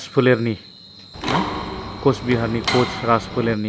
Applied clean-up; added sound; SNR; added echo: none; Mechanisms; 5 dB; none.